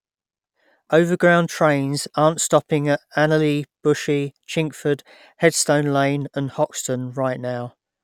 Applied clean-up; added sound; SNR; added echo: none; none; none; none.